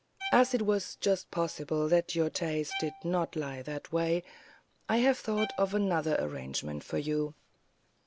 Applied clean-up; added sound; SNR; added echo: none; Bowed string instrument; 17 dB; none.